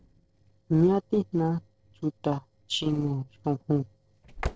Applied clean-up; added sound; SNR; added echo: neural separator model SepFormer DNS4.